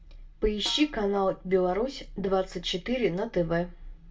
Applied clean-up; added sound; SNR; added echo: none; Snare drum; 19 dB; reverberation time 0.2 s.